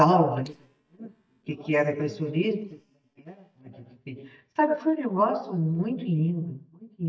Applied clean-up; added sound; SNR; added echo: neural mask model DeepFilterNet 3.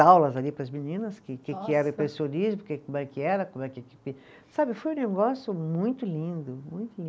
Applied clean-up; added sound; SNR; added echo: none; none; none; none.